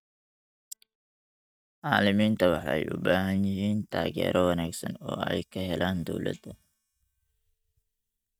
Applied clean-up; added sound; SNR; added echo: neural mask model DeepFilterNet 3.